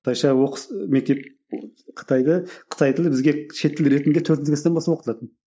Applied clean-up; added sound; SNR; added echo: neural mask model DeepFilterNet 3.